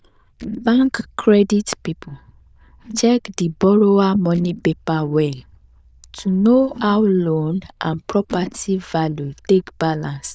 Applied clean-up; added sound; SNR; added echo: neural diffusion model UNIVERSE++.